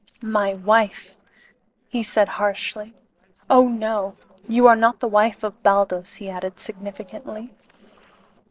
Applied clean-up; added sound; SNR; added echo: neural separator model SepFormer DNS4.